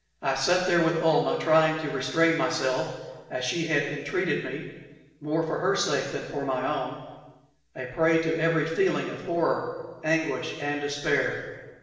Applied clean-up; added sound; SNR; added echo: none; none; none; reverberation time 1.2 s.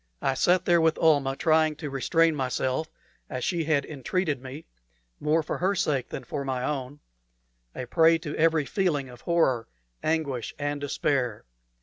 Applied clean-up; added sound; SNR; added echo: none; none; none; none.